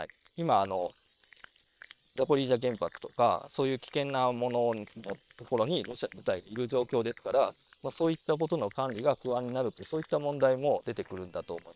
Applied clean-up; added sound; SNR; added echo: neural separator model SepFormer WHAM!.